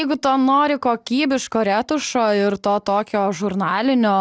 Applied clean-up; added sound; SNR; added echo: none; none; none; none.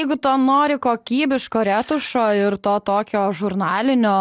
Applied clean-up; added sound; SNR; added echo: none; Shatter; 15 dB; none.